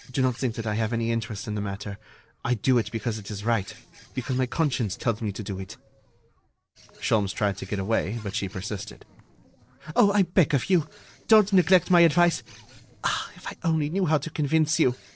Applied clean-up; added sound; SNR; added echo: neural separator model SepFormer DNS4.